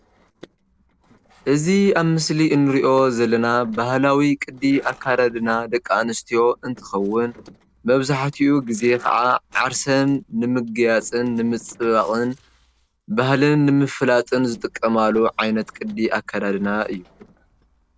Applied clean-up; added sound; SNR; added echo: neural separator model SepFormer DNS4.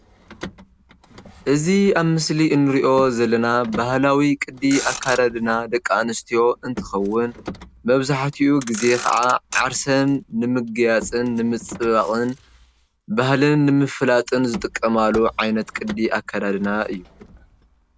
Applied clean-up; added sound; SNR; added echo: none; Motor vehicle (road); 17 dB; none.